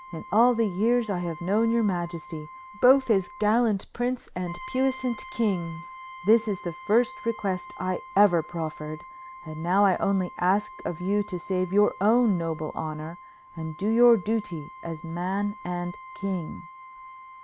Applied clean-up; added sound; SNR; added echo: none; Brass instrument; 17 dB; none.